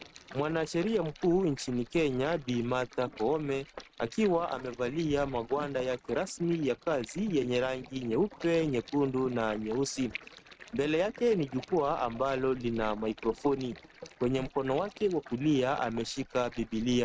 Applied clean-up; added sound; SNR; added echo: neural mask model RNNoise.